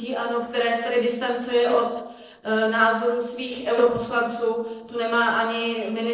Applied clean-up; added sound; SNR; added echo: neural separator model SepFormer DNS4.